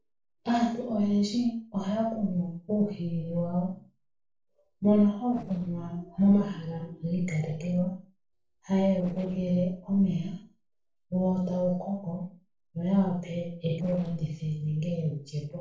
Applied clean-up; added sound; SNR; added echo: neural separator model SepFormer DNS4.